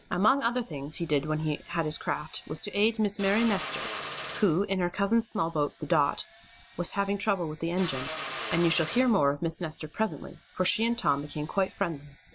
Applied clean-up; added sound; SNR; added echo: none; Drill; 14 dB; none.